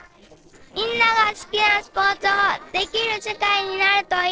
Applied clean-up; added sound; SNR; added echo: neural separator model SepFormer DNS4.